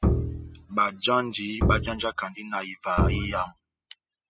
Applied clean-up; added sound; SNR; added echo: classical method spectral subtraction.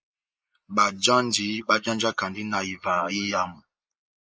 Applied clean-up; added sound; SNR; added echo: neural mask model Resemble Enhance denoiser.